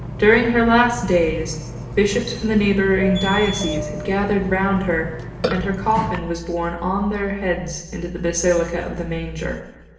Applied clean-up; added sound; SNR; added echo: none; Burping, eructation; 11 dB; reverberation time 0.9 s.